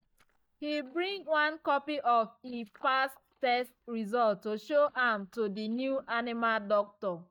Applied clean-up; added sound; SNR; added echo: neural mask model DeepFilterNet 3.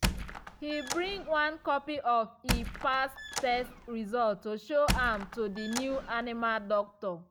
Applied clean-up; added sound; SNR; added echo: none; Squeak; 6 dB; none.